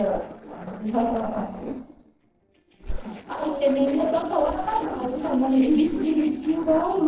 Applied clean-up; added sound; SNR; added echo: neural separator model SepFormer DNS4.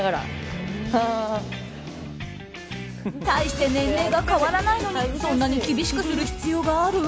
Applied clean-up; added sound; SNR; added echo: none; none; none; none.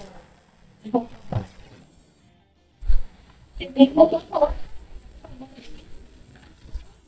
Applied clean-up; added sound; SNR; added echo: neural mask model DeepFilterNet 3.